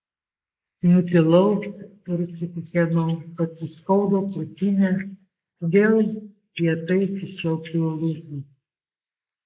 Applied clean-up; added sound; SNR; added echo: neural mask model Resemble Enhance denoiser.